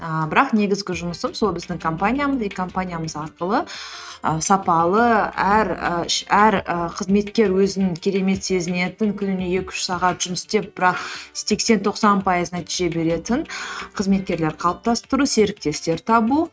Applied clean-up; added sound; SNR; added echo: neural mask model RNNoise.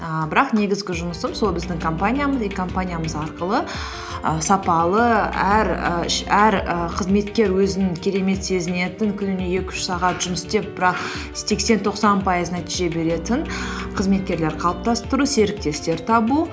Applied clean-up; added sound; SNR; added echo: none; Bowed string instrument; 13 dB; none.